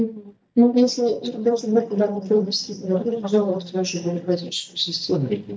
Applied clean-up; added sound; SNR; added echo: neural mask model DeepFilterNet 3.